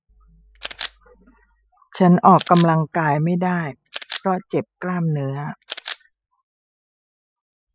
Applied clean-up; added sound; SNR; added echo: classical method spectral subtraction.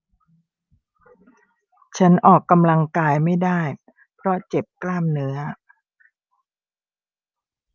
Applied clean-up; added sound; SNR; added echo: none; none; none; none.